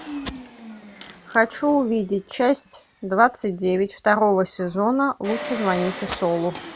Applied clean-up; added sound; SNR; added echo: none; Engine; 14 dB; none.